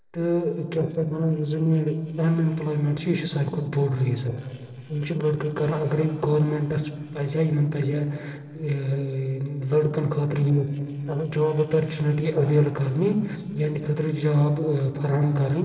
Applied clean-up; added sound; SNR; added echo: neural separator model SepFormer DNS4.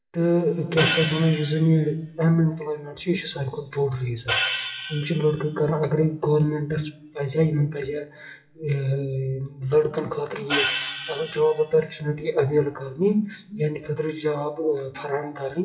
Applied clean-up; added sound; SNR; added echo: classical method WPE with log-MMSE.